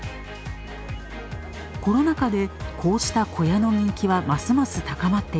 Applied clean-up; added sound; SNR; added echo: none; none; none; none.